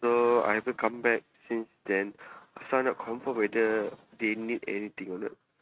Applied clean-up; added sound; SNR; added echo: neural mask model RNNoise.